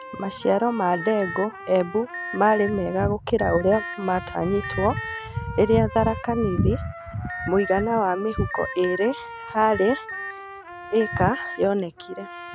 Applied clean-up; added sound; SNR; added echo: none; Trumpet + Alarm; 12 dB; none.